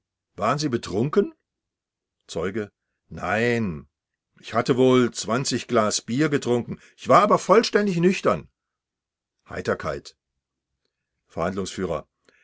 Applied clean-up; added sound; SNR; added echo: none; none; none; none.